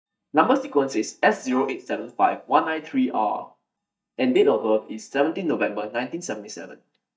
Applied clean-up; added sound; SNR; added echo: neural mask model DeepFilterNet 3.